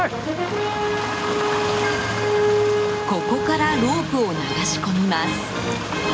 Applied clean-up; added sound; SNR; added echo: none; none; none; none.